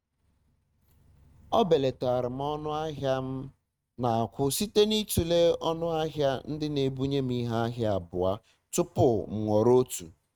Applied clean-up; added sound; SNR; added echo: neural mask model RNNoise.